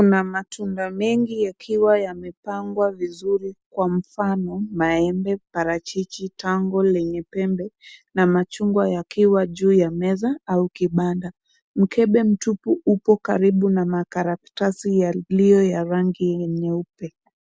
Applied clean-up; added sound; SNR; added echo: none; none; none; none.